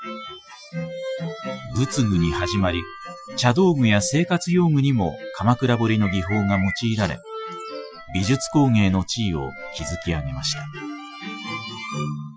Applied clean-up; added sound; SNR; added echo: classical method Wiener filter.